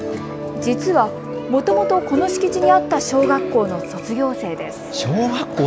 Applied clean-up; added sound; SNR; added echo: none; none; none; none.